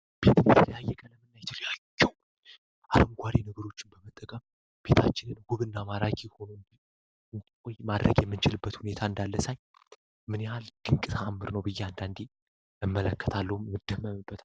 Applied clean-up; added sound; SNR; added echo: none; none; none; none.